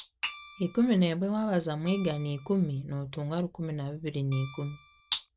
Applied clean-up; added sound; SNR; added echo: none; Guitar; 17 dB; none.